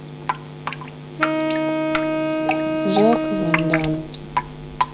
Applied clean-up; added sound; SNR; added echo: none; Drip + Wind instrument, woodwind instrument; -3 dB; none.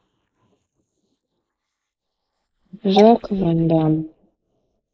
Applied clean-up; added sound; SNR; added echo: neural mask model Resemble Enhance denoiser.